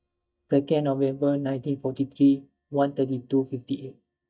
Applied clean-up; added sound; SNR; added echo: neural mask model DeepFilterNet 3.